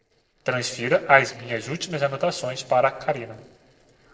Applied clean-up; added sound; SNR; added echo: neural separator model SepFormer DNS4.